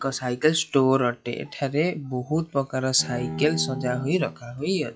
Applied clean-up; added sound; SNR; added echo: classical method log-MMSE.